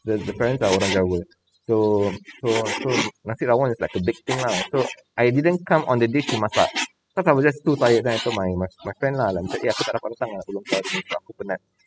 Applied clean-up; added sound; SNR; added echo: classical method spectral subtraction.